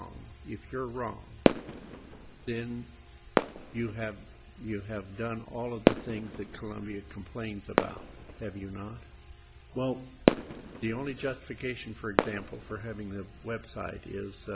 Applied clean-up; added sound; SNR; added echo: none; Fireworks; -3 dB; none.